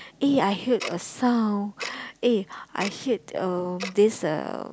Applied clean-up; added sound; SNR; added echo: none; Tick-tock; 16 dB; none.